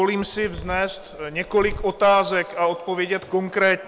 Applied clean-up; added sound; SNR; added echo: none; Zipper (clothing); 15 dB; none.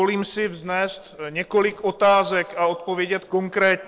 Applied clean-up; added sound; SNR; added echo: neural separator model SepFormer DNS4.